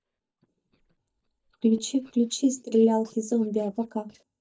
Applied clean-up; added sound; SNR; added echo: neural mask model DeepFilterNet 3.